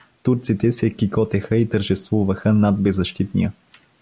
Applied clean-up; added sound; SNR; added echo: none; none; none; none.